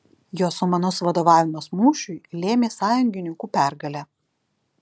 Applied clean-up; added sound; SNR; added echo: none; none; none; none.